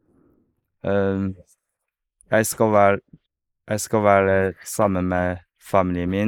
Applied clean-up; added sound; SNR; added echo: neural mask model Resemble Enhance denoiser.